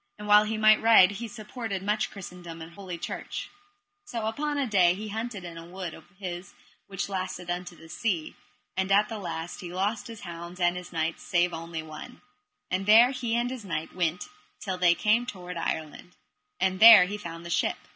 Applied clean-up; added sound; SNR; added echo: none; none; none; none.